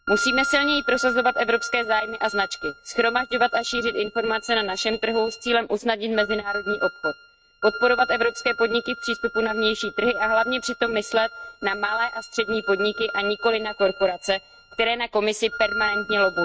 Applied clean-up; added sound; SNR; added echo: neural mask model RNNoise.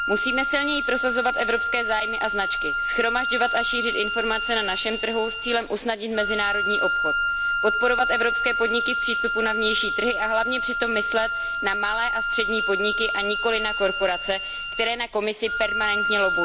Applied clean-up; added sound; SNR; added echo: none; Wind instrument, woodwind instrument; -1 dB; none.